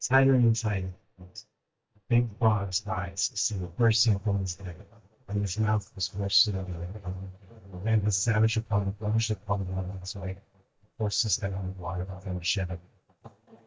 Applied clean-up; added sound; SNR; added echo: neural mask model DeepFilterNet 3.